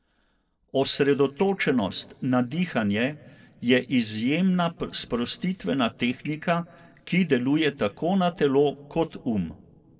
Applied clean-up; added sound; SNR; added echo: neural separator model SepFormer DNS4.